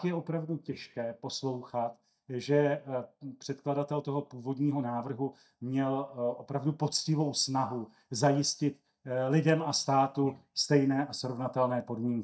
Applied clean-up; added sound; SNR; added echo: neural mask model DeepFilterNet 3.